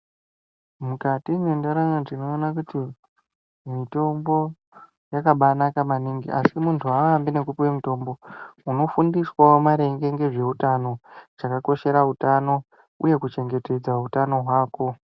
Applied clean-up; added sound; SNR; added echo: none; none; none; none.